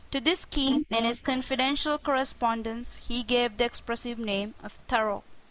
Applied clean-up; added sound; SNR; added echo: neural mask model Resemble Enhance denoiser.